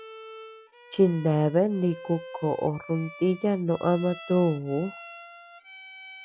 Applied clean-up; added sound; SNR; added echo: none; Bowed string instrument; 18 dB; none.